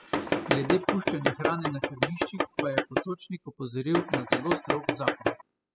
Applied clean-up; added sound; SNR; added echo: classical method spectral subtraction.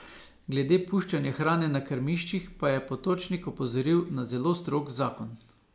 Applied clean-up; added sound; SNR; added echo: none; none; none; none.